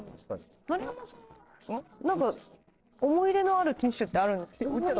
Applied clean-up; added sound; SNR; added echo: neural separator model SepFormer DNS4.